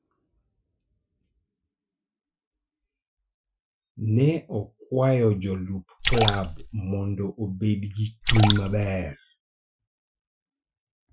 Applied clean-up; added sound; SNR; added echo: classical method Wiener filter.